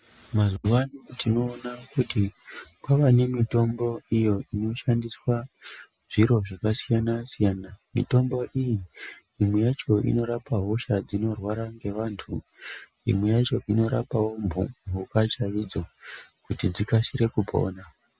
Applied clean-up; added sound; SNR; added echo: none; none; none; none.